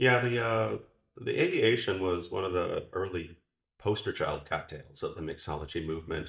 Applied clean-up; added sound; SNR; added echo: neural mask model DeepFilterNet 3.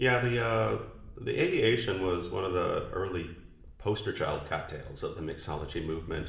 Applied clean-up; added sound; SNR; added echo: none; Camera; 18 dB; reverberation time 0.7 s.